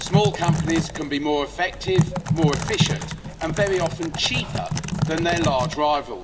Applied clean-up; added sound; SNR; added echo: none; Typing; 1 dB; reverberation time 0.7 s.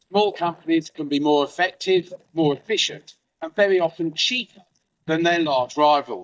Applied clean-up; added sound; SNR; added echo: neural mask model DeepFilterNet 3.